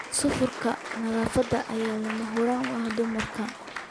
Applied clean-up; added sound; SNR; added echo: none; Applause / Cheering; 9 dB; none.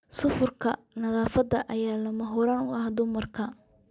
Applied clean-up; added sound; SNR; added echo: none; none; none; none.